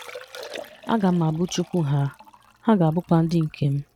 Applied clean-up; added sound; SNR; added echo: none; Liquid; 20 dB; none.